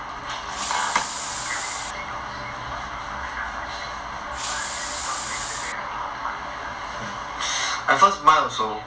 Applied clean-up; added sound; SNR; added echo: none; Hiss; 7 dB; reverberation time 0.3 s.